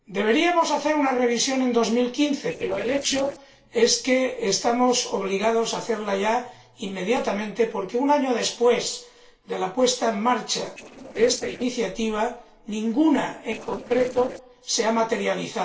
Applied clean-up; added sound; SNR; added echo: neural separator model SepFormer DNS4.